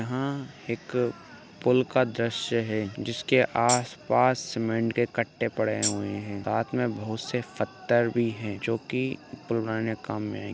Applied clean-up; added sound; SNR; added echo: none; Tambourine; 7 dB; none.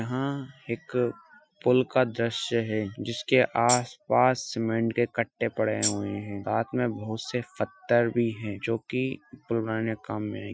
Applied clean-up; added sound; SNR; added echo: classical method Wiener filter.